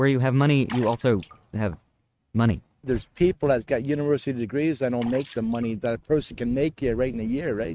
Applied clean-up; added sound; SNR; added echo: neural mask model RNNoise.